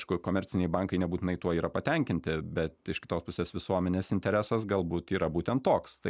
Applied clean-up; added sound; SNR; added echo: none; none; none; none.